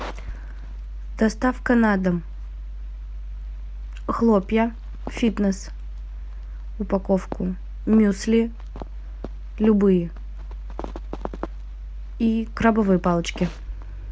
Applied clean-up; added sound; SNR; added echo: none; none; none; none.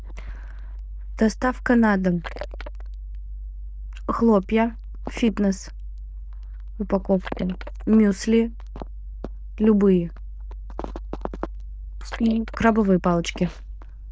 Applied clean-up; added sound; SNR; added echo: neural diffusion model UNIVERSE++.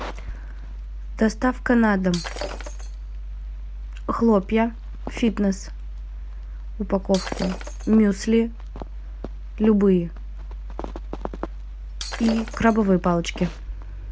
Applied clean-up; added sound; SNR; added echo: none; Shatter; 13 dB; none.